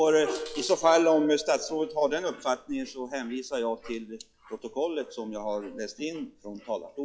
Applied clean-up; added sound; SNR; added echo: classical method log-MMSE.